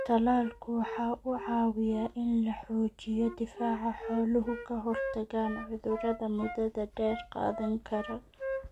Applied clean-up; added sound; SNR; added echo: none; Wind instrument, woodwind instrument; 11 dB; none.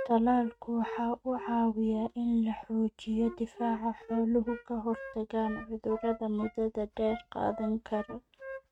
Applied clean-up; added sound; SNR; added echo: neural mask model RNNoise.